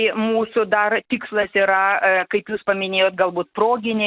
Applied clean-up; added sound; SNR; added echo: none; none; none; none.